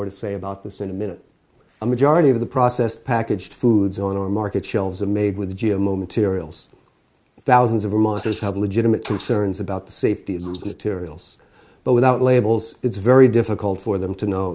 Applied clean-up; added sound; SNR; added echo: neural mask model Resemble Enhance denoiser.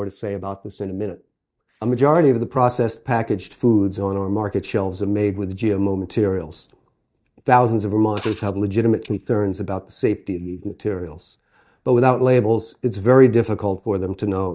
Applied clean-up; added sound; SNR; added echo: neural mask model DeepFilterNet 3.